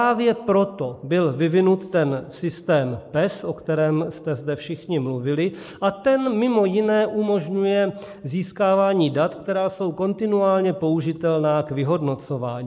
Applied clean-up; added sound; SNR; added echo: neural mask model Resemble Enhance denoiser.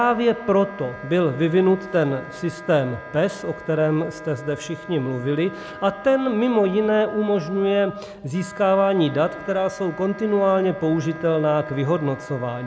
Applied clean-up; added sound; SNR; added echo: none; Wind instrument, woodwind instrument; 16 dB; none.